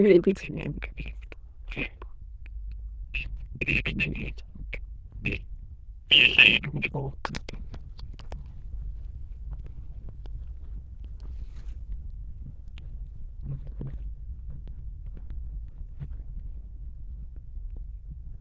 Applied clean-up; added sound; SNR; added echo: neural diffusion model UNIVERSE++.